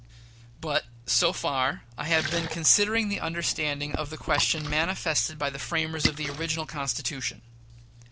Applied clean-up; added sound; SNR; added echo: none; Splash, splatter; 10 dB; none.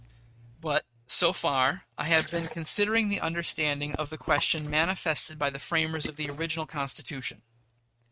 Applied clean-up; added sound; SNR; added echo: neural mask model RNNoise.